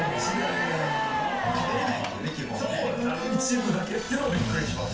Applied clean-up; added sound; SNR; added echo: none; Accelerating, revving, vroom / Mechanisms; 17 dB; reverberation time 0.3 s.